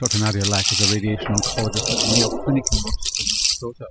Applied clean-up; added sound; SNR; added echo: classical method spectral subtraction.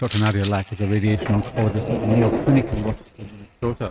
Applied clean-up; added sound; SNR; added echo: neural mask model RNNoise.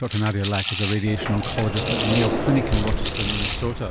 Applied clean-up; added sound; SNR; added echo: none; Rattle / Rattle (instrument) + Sliding door; -2 dB; none.